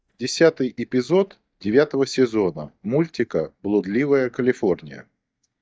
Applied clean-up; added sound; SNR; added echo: neural mask model DeepFilterNet 3.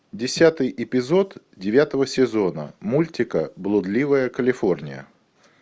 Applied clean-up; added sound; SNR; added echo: none; none; none; none.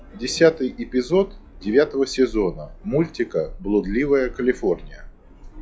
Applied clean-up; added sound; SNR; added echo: classical method log-MMSE.